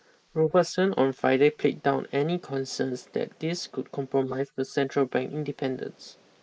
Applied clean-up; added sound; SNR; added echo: neural mask model Resemble Enhance denoiser.